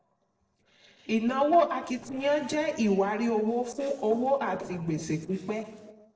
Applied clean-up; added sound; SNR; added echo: neural separator model SepFormer DNS4.